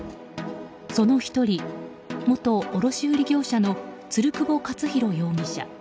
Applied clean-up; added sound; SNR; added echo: none; none; none; none.